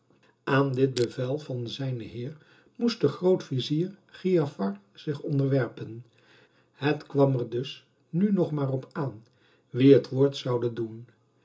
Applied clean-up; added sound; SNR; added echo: none; Crushing; 14 dB; reverberation time 0.2 s.